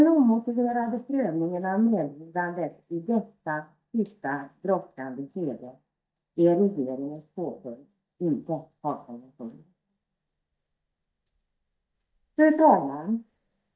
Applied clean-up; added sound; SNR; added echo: neural mask model DeepFilterNet 3.